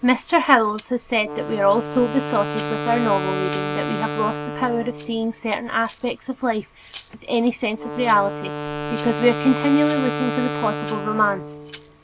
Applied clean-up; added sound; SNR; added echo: none; Wind instrument, woodwind instrument + Rattle (instrument); 7 dB; none.